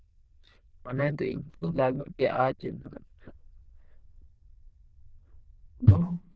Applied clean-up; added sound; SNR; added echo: neural diffusion model UNIVERSE++.